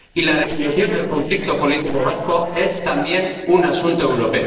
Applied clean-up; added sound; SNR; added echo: neural separator model SepFormer DNS4.